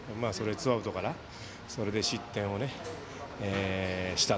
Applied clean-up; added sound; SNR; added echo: none; none; none; none.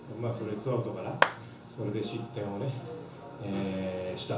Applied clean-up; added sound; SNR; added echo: none; Clapping; -1 dB; reverberation time 0.6 s.